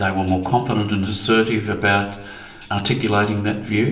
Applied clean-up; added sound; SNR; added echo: none; Tambourine; 18 dB; reverberation time 0.7 s.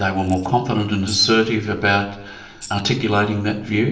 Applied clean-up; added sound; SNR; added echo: neural separator model SepFormer DNS4.